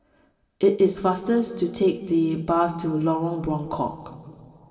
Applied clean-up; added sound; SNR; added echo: none; none; none; reverberation time 2.3 s.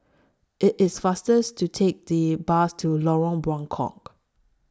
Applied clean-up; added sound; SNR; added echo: none; none; none; none.